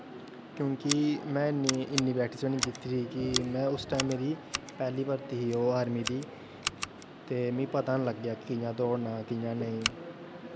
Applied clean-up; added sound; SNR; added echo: none; Scissors; 9 dB; none.